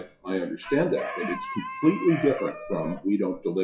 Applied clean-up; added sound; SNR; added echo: classical method WPE with log-MMSE.